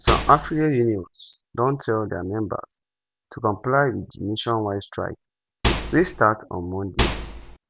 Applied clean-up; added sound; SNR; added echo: none; Microwave oven; 0 dB; none.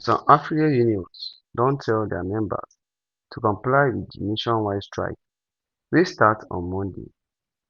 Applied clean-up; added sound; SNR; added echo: none; none; none; none.